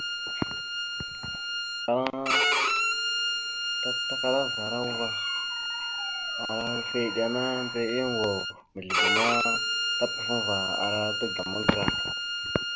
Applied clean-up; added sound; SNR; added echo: none; Bowed string instrument; -2 dB; none.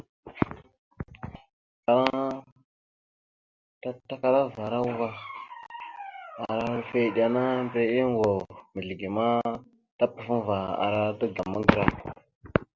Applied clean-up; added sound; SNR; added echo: none; none; none; none.